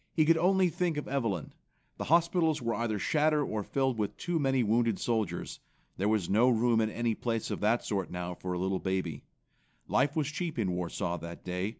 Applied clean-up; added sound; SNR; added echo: none; none; none; none.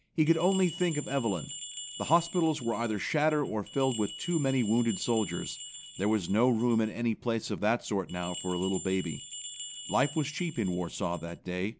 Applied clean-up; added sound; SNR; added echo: none; Bell; 13 dB; none.